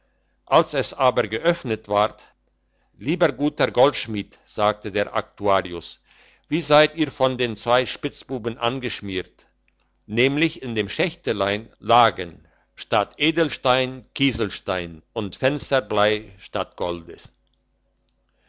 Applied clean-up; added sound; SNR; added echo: none; none; none; none.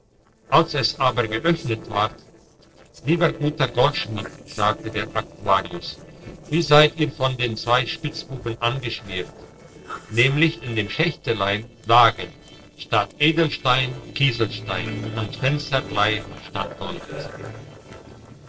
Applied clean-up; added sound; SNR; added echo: neural separator model SepFormer DNS4.